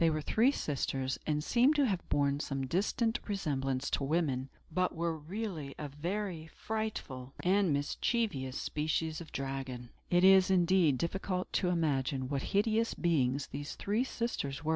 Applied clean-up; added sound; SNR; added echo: none; none; none; none.